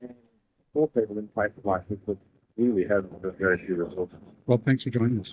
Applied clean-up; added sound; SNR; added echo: neural mask model DeepFilterNet 3.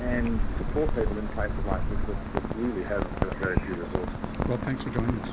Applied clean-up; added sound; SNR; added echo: none; Rain; -3 dB; reverberation time 0.5 s.